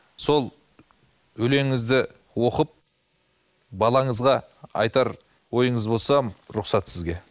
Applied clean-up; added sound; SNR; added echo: neural mask model Resemble Enhance denoiser.